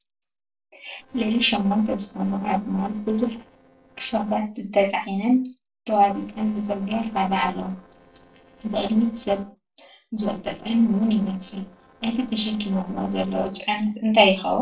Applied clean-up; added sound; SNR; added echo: neural separator model SepFormer DNS4.